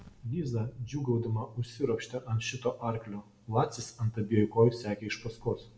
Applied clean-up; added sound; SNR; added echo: none; none; none; reverberation time 0.8 s.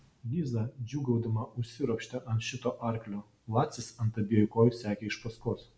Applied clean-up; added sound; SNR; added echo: none; none; none; none.